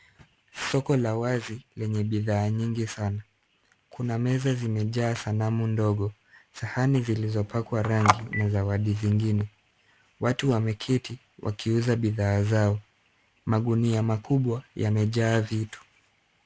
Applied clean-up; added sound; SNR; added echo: none; Telephone; 5 dB; none.